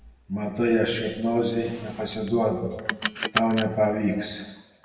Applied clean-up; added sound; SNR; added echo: none; Car; 10 dB; reverberation time 1.1 s.